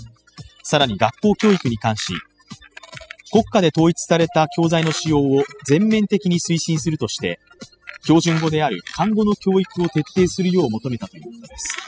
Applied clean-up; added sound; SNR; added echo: classical method spectral subtraction.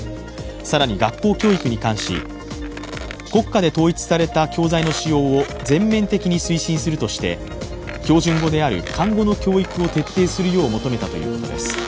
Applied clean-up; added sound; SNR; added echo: none; Squeak; 17 dB; none.